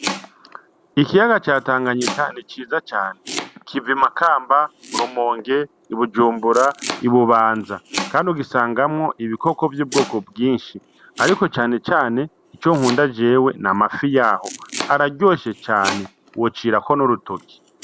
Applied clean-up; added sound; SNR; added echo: none; Domestic sounds, home sounds; 14 dB; none.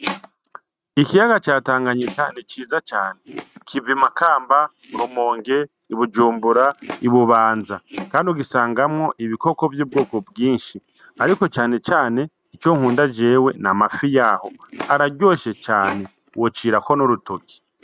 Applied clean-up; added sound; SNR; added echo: neural mask model RNNoise.